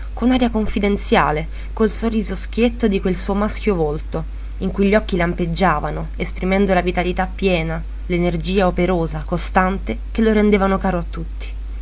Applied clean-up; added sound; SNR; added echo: none; none; none; none.